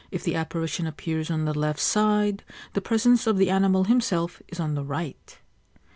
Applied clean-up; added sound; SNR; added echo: none; none; none; none.